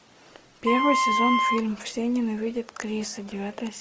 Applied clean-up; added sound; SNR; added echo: none; Wind instrument, woodwind instrument; -2 dB; none.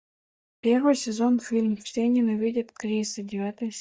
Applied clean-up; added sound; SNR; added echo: neural mask model DeepFilterNet 3.